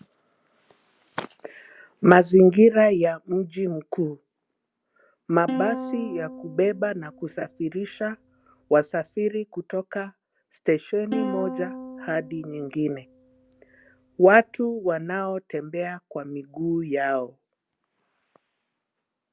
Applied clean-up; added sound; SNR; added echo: none; Plucked string instrument; 11 dB; none.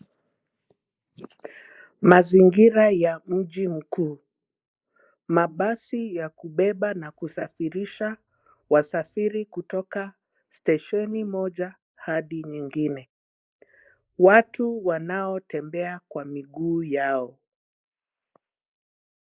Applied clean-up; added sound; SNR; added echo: neural mask model Resemble Enhance denoiser.